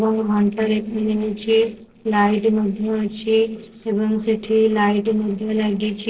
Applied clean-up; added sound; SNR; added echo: neural separator model SepFormer DNS4.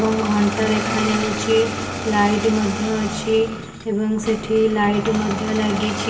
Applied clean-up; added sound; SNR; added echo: none; Engine starting; 7 dB; reverberation time 1.0 s.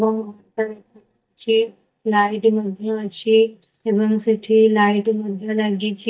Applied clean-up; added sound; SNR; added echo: neural mask model DeepFilterNet 3.